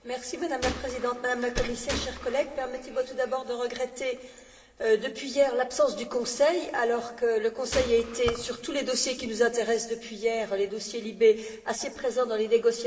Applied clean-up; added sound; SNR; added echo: none; Gunshot, gunfire; 11 dB; reverberation time 2.7 s.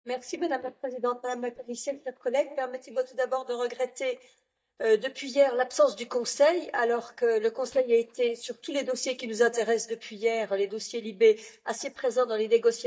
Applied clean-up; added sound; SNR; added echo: neural mask model DeepFilterNet 3.